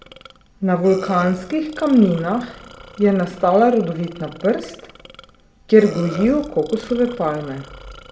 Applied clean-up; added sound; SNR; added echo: none; Burping, eructation; 19 dB; reverberation time 0.5 s.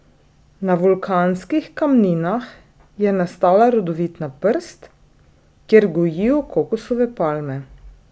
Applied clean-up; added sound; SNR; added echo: none; none; none; none.